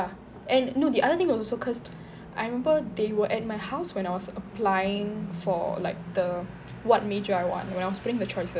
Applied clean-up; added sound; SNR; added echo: none; none; none; none.